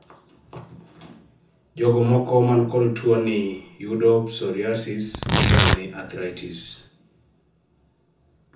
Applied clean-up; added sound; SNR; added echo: none; Tearing; -2 dB; reverberation time 0.5 s.